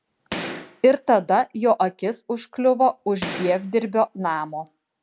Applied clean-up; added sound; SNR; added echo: none; Gunshot, gunfire; 13 dB; none.